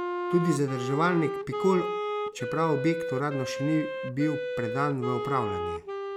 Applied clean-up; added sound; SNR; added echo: none; Wind instrument, woodwind instrument; 3 dB; none.